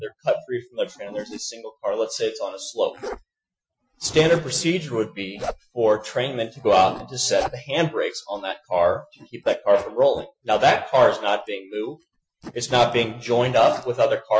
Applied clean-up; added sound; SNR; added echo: classical method Wiener filter.